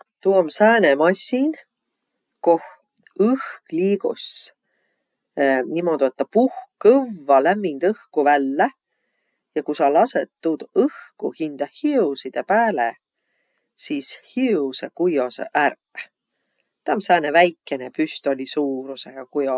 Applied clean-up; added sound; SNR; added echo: none; none; none; none.